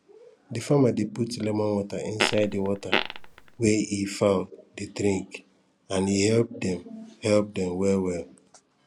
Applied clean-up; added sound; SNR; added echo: none; Fart; 3 dB; none.